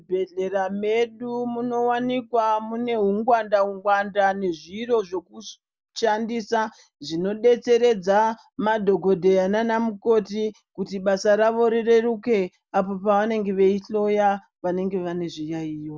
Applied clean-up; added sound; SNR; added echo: none; none; none; none.